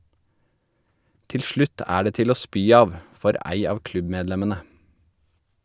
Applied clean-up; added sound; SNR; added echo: none; none; none; none.